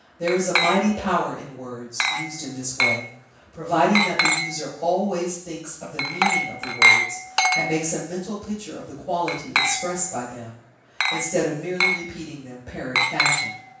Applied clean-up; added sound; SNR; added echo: none; Glass; -1 dB; reverberation time 0.7 s.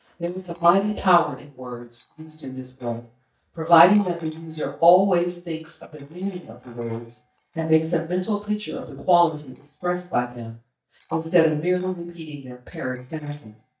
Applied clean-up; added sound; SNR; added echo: neural mask model DeepFilterNet 3.